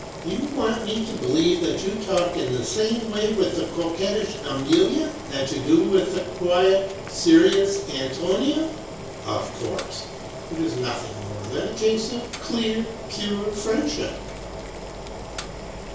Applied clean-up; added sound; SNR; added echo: none; Boiling; 11 dB; reverberation time 0.6 s.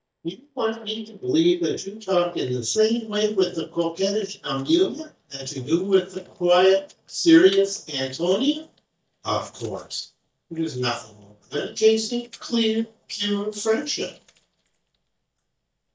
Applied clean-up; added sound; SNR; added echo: neural mask model DeepFilterNet 3.